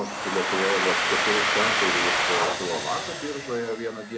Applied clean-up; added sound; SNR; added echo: none; Domestic sounds, home sounds; -4 dB; none.